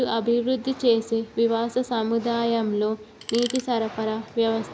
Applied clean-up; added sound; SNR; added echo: none; Tools; 12 dB; none.